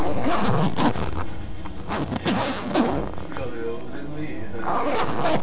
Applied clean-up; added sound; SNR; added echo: none; Zipper (clothing); 2 dB; reverberation time 0.2 s.